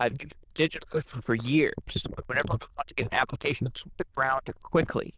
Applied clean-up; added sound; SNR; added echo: neural diffusion model UNIVERSE++.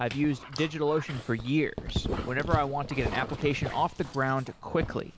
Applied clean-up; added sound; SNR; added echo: none; Dog; 7 dB; none.